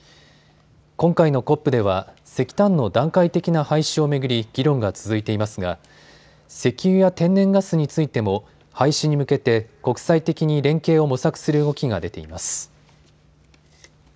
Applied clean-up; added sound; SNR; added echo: none; none; none; none.